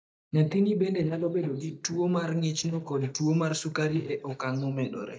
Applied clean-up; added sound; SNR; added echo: neural mask model DeepFilterNet 3.